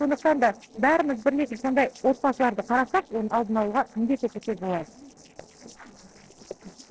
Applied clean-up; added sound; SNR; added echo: neural separator model SepFormer DNS4.